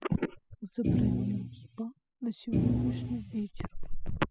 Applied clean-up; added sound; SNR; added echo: classical method spectral subtraction.